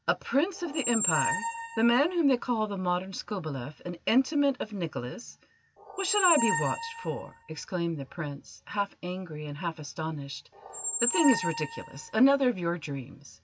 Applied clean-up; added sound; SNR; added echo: none; Squeak; 5 dB; none.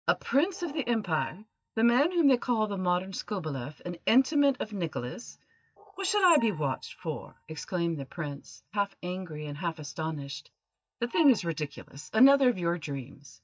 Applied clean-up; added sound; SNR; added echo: neural mask model DeepFilterNet 3.